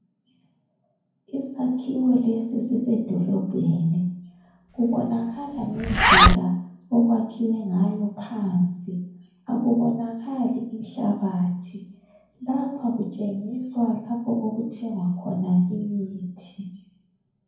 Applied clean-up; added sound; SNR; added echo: none; Zipper (clothing); -4 dB; reverberation time 0.9 s.